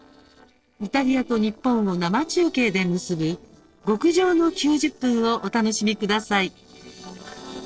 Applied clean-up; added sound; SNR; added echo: neural separator model SepFormer DNS4.